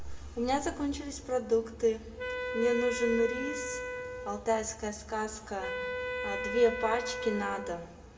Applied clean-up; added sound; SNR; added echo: none; Wind instrument, woodwind instrument; 5 dB; reverberation time 0.8 s.